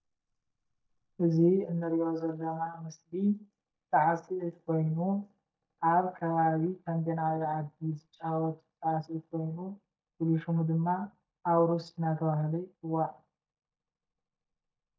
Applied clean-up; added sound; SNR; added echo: neural mask model DeepFilterNet 3.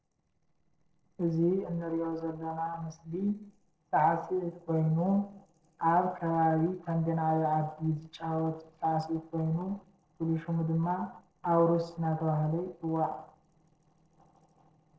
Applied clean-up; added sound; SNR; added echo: neural separator model SepFormer DNS4.